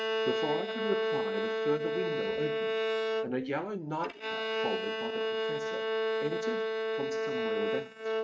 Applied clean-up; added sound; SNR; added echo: neural mask model RNNoise.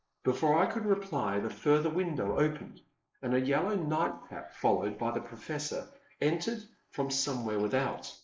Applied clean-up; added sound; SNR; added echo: neural mask model Resemble Enhance denoiser.